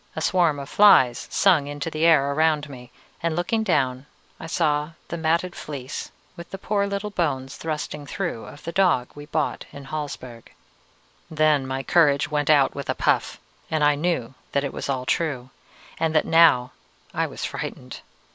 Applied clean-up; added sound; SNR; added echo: none; none; none; none.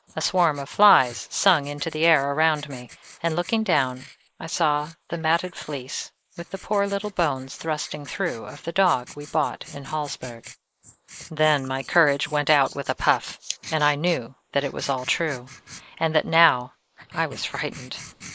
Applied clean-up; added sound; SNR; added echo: neural mask model Resemble Enhance denoiser.